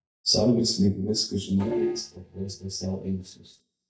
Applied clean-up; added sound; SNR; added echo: neural mask model DeepFilterNet 3.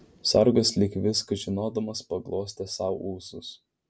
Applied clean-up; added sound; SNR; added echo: none; none; none; none.